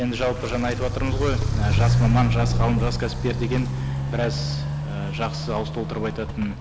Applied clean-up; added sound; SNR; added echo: none; Walk, footsteps; -3 dB; none.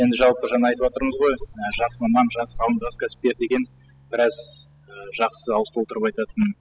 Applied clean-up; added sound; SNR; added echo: classical method spectral subtraction.